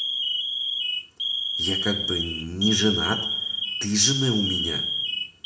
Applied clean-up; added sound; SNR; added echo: none; Alarm; -1 dB; reverberation time 1.2 s.